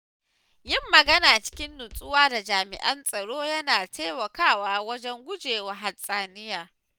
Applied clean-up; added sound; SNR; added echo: none; Walk, footsteps; 18 dB; none.